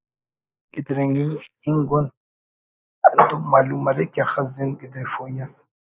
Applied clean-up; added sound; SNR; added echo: neural mask model Resemble Enhance denoiser.